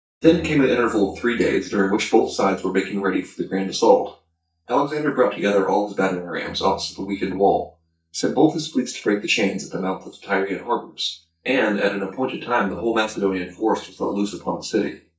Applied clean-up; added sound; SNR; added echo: neural mask model DeepFilterNet 3.